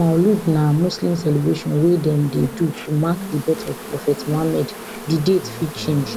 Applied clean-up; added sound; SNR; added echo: none; Insect; 13 dB; none.